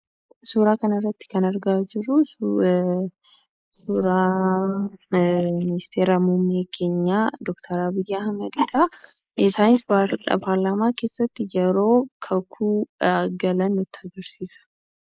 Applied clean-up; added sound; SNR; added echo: neural mask model Resemble Enhance denoiser.